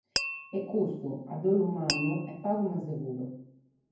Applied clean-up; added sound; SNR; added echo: none; Glass; 6 dB; reverberation time 0.9 s.